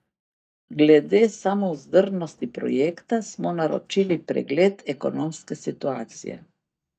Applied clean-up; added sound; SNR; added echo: neural mask model DeepFilterNet 3.